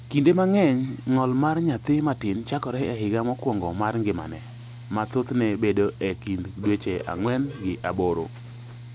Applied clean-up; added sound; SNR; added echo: none; Mechanical fan; 16 dB; none.